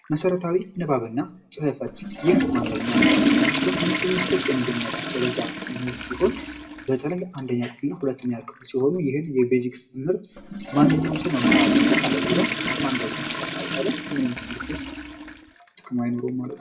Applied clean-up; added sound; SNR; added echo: none; Toilet flush / Water; 0 dB; reverberation time 0.3 s.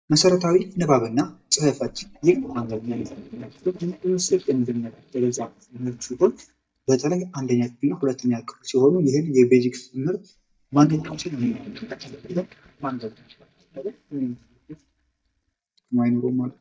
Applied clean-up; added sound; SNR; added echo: neural mask model DeepFilterNet 3.